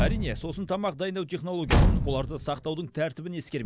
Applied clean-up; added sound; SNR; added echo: none; Slam / Truck / Car; -3 dB; none.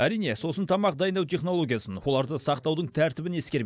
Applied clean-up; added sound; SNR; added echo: none; none; none; none.